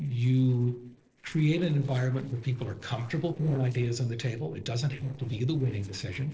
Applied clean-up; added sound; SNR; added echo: neural separator model SepFormer DNS4.